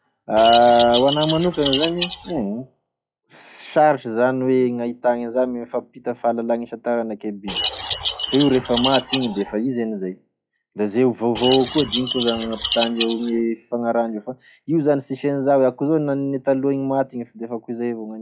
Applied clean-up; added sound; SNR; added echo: classical method log-MMSE.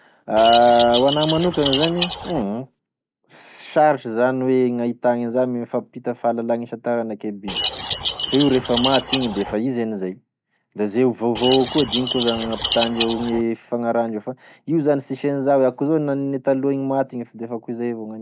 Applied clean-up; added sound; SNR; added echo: none; Keys jangling; 6 dB; none.